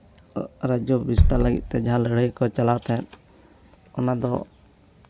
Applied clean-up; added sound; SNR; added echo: none; Bass drum; 3 dB; none.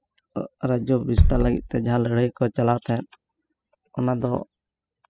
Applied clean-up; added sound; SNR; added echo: classical method spectral subtraction.